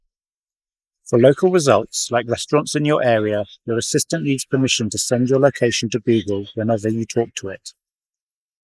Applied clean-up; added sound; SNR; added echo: neural mask model Resemble Enhance denoiser.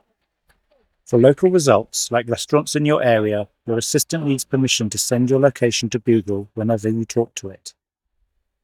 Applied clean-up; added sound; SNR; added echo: neural mask model DeepFilterNet 3.